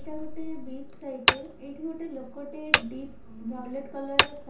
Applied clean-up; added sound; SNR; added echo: none; Hammer; -4 dB; reverberation time 0.6 s.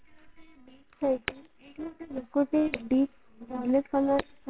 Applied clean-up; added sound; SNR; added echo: neural separator model SepFormer WHAMR!.